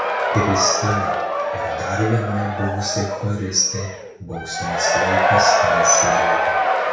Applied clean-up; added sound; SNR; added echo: none; Crowd / Cheering; -3 dB; reverberation time 0.6 s.